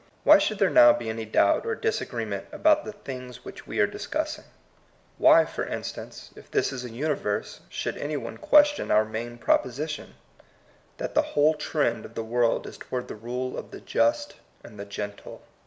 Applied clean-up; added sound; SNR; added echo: none; none; none; none.